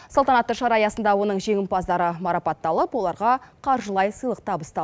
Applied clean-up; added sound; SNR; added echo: none; none; none; none.